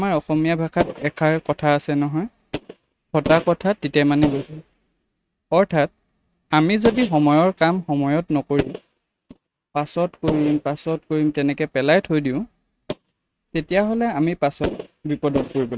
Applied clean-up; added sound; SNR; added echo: neural mask model RNNoise.